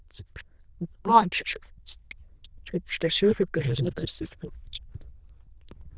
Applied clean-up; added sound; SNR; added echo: neural diffusion model UNIVERSE++.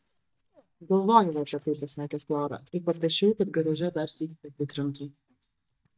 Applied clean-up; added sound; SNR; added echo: neural mask model DeepFilterNet 3.